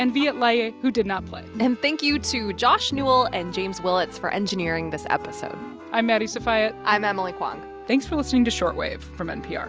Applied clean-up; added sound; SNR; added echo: none; none; none; none.